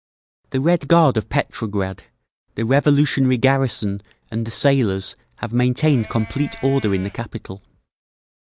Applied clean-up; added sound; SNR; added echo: none; Livestock, farm animals, working animals; 18 dB; none.